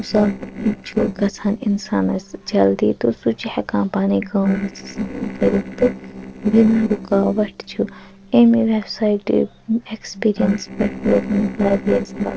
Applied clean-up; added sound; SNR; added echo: neural separator model SepFormer DNS4.